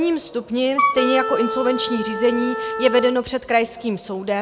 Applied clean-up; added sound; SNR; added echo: none; Wind instrument, woodwind instrument; 4 dB; none.